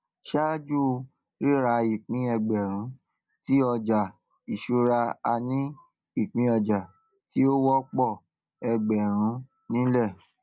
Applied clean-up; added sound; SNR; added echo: none; none; none; none.